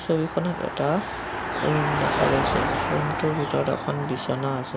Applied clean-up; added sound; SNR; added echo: none; Car passing by; 2 dB; none.